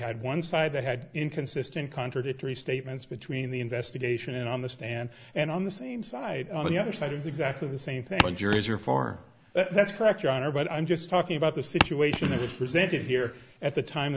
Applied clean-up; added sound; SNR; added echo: none; Walk, footsteps; -2 dB; none.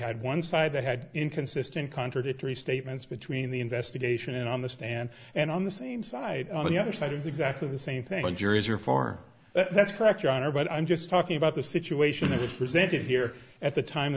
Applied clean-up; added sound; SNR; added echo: none; none; none; none.